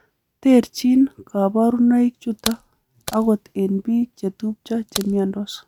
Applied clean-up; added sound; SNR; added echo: neural mask model RNNoise.